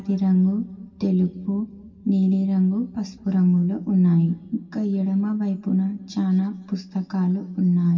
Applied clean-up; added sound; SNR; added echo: none; none; none; reverberation time 2.2 s.